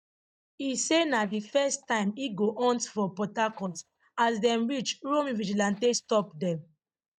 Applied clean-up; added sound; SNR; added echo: neural mask model DeepFilterNet 3.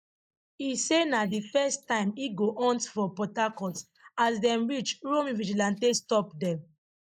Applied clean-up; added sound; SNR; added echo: neural mask model Resemble Enhance denoiser.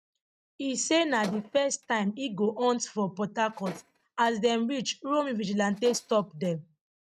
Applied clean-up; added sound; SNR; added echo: neural mask model RNNoise.